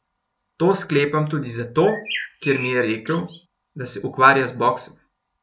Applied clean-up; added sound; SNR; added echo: none; Bird; 10 dB; none.